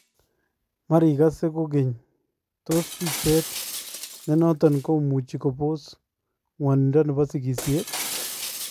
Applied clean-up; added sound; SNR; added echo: none; Shatter; 12 dB; none.